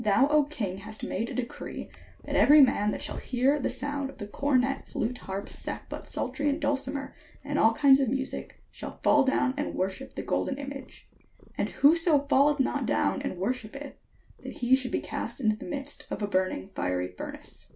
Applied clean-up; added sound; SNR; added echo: none; Purr; 18 dB; none.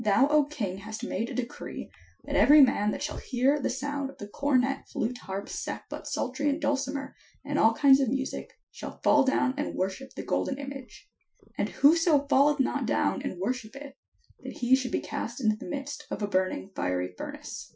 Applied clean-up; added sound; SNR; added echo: classical method Wiener filter.